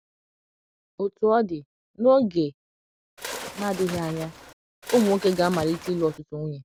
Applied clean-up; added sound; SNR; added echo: none; Bird; 11 dB; none.